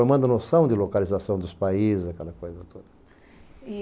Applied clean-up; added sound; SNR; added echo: none; none; none; none.